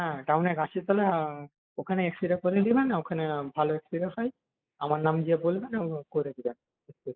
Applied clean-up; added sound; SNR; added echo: neural mask model Resemble Enhance denoiser.